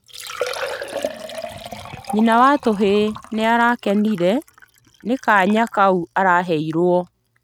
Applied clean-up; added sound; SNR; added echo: neural mask model RNNoise.